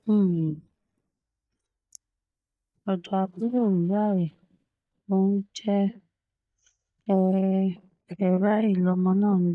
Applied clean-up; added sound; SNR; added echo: neural mask model DeepFilterNet 3.